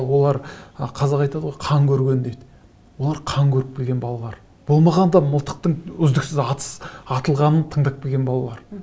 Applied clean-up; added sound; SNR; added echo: none; none; none; none.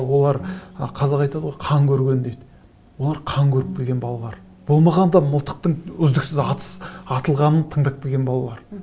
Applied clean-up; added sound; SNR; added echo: none; Bowed string instrument; 20 dB; none.